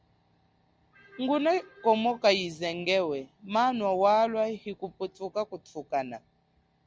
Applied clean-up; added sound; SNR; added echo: none; none; none; none.